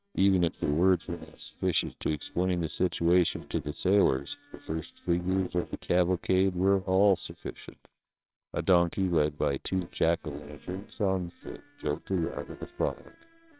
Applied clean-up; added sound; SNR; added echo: neural separator model SepFormer WHAMR!.